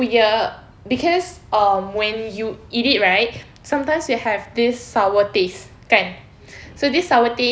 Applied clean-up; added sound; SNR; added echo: none; none; none; none.